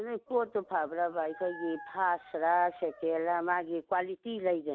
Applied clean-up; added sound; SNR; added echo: none; Dog; 19 dB; none.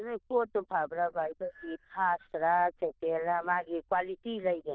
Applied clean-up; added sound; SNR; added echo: neural diffusion model UNIVERSE++.